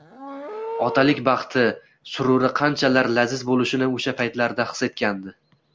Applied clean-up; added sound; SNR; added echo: none; Livestock, farm animals, working animals; 16 dB; none.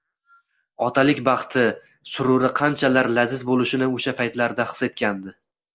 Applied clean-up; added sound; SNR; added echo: neural mask model Resemble Enhance denoiser.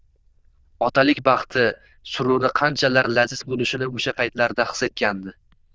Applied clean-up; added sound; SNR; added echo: neural diffusion model UNIVERSE++.